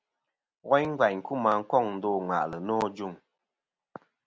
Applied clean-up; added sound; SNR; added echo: none; none; none; none.